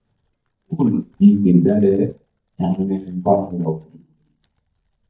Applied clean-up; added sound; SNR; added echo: neural mask model DeepFilterNet 3.